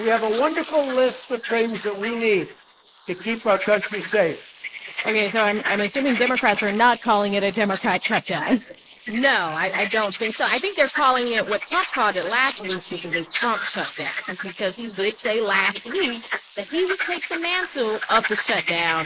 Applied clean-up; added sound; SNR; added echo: neural mask model Resemble Enhance denoiser.